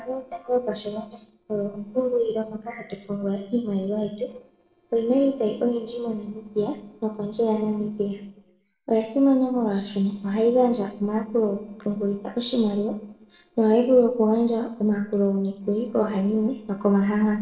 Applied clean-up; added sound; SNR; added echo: neural separator model SepFormer DNS4.